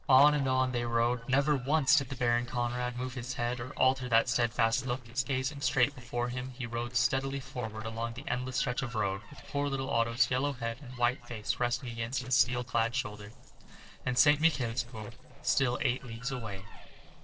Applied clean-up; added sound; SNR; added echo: neural separator model SepFormer DNS4.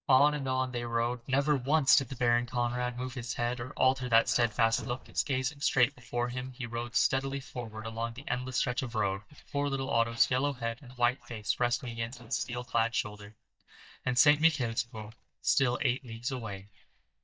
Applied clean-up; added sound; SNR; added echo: neural mask model DeepFilterNet 3.